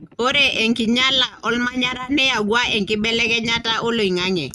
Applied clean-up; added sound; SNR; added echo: neural mask model RNNoise.